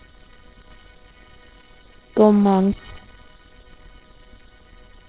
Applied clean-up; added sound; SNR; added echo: neural separator model SepFormer WHAMR!.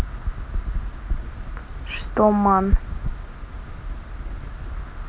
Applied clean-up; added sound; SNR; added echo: none; none; none; none.